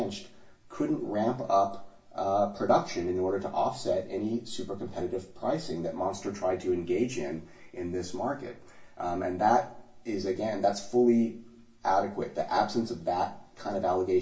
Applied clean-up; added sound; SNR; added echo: none; none; none; reverberation time 0.3 s.